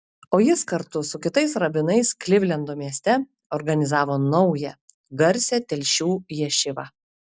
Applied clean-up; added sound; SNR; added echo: none; none; none; none.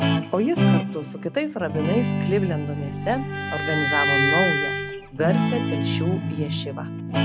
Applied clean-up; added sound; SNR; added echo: none; Guitar + Bowed string instrument; -3 dB; none.